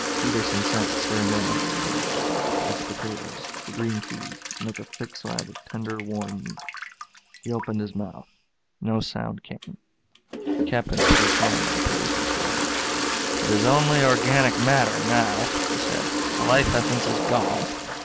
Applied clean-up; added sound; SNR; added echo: none; Toilet flush; -1 dB; none.